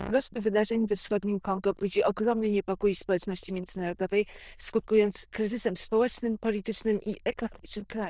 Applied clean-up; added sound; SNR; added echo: neural diffusion model UNIVERSE++.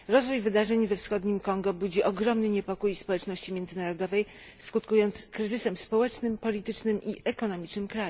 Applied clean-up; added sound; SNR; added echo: none; none; none; none.